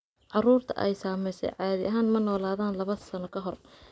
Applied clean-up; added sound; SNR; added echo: none; none; none; none.